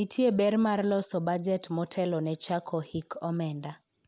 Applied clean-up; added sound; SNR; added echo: none; none; none; none.